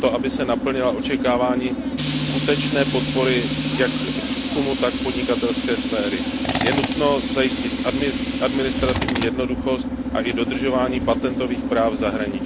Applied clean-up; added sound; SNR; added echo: none; Tools; 0 dB; none.